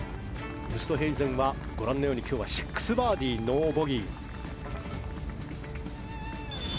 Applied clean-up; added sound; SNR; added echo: none; none; none; none.